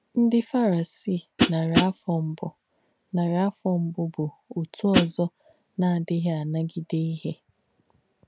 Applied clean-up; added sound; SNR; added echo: none; Hi-hat; -3 dB; none.